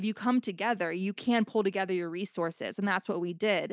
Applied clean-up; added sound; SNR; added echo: none; none; none; none.